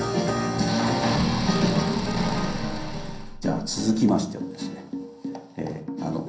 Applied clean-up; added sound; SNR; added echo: none; none; none; reverberation time 0.6 s.